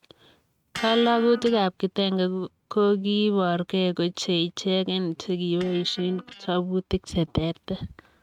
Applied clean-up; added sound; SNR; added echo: neural mask model RNNoise.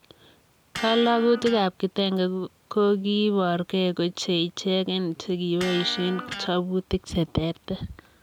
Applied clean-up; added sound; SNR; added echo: none; Electric guitar; 14 dB; none.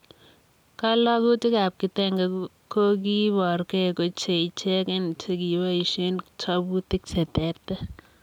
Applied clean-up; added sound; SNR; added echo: none; none; none; none.